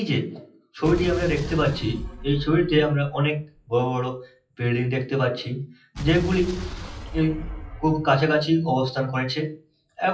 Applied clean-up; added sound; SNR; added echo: classical method WPE with log-MMSE.